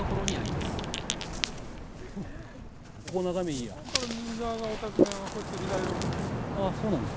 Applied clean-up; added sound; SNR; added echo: none; Ocean; -2 dB; none.